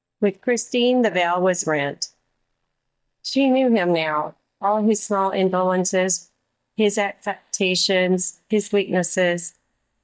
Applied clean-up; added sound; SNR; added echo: neural mask model DeepFilterNet 3.